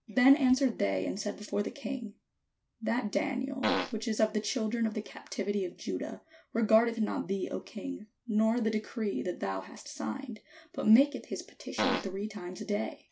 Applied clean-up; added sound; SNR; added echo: none; Fart; 0 dB; none.